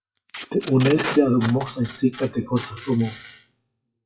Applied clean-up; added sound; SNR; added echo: classical method WPE with log-MMSE.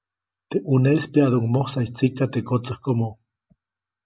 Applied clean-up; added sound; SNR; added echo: none; none; none; none.